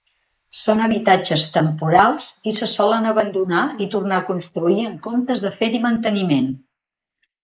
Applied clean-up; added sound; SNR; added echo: neural mask model Resemble Enhance denoiser.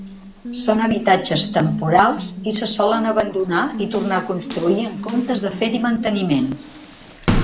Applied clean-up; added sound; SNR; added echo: none; Water tap, faucet; 8 dB; none.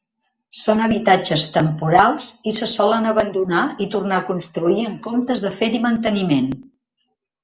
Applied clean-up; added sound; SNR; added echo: none; none; none; none.